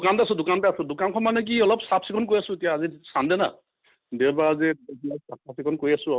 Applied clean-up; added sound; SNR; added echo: none; none; none; none.